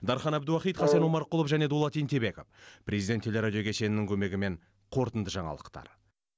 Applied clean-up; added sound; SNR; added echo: none; Brass instrument; 3 dB; none.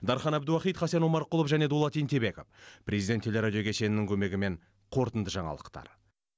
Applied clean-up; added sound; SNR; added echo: none; none; none; none.